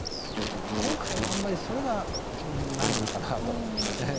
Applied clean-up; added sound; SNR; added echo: none; Insect; -2 dB; none.